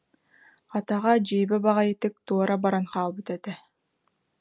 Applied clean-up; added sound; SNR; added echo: none; none; none; none.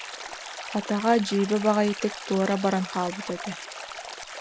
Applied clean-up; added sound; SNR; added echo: none; Stream; 11 dB; none.